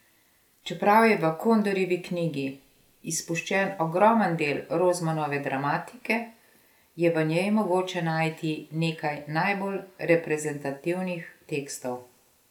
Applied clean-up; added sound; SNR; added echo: none; none; none; none.